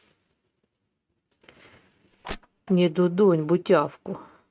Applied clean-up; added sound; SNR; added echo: neural mask model RNNoise.